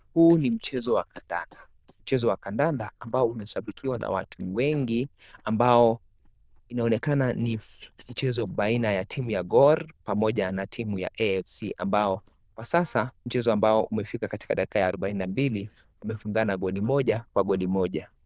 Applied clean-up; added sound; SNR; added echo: neural diffusion model UNIVERSE++.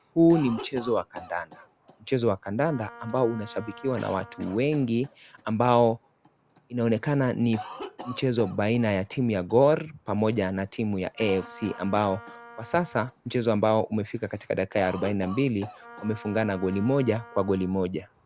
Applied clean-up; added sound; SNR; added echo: none; Cough + Wind instrument, woodwind instrument; 19 dB; none.